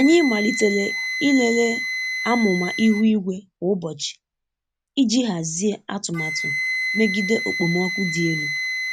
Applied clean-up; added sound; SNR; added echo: none; Wind instrument, woodwind instrument; 5 dB; none.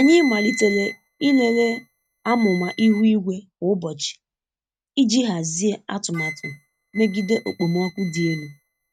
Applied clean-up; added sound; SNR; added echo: neural mask model RNNoise.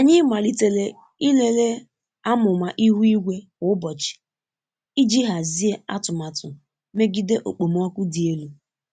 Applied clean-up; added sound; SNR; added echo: none; none; none; none.